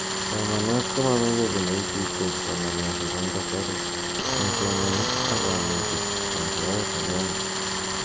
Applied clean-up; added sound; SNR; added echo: none; Tools; -2 dB; none.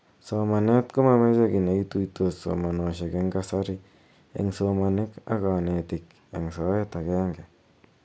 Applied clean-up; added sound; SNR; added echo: none; none; none; none.